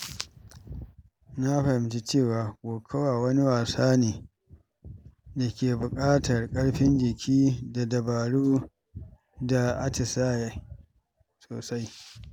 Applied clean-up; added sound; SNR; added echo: none; none; none; none.